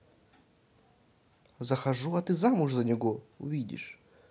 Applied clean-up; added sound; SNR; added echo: none; none; none; none.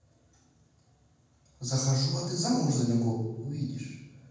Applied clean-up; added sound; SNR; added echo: none; none; none; reverberation time 1.2 s.